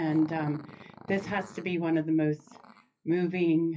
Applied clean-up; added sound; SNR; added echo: classical method WPE with log-MMSE.